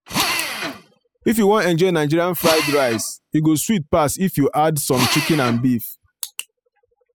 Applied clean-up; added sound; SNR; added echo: classical method spectral subtraction.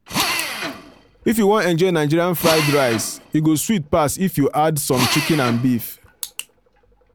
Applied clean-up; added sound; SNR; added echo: none; Drill; 8 dB; none.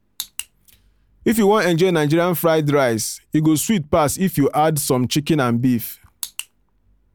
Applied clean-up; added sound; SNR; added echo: none; none; none; none.